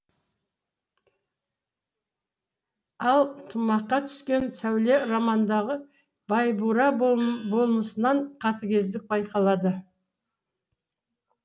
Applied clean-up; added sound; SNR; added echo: none; Gong; 20 dB; none.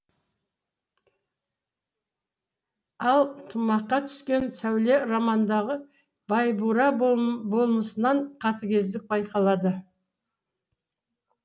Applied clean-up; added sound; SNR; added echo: none; none; none; none.